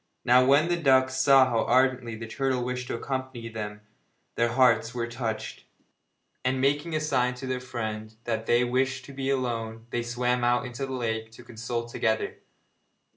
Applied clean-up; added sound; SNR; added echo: none; none; none; none.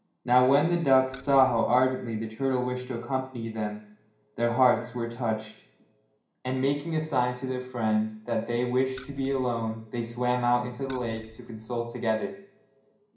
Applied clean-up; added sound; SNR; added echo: none; Keys jangling; 17 dB; reverberation time 0.5 s.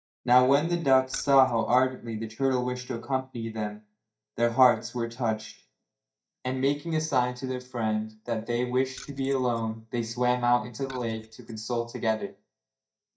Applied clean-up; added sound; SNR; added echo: neural mask model DeepFilterNet 3.